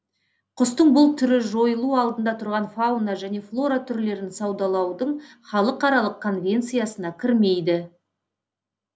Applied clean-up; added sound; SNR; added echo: none; none; none; none.